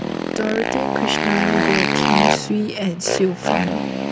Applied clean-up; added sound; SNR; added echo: none; Motorcycle; -3 dB; none.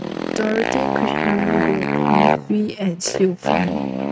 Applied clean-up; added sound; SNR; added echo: neural mask model RNNoise.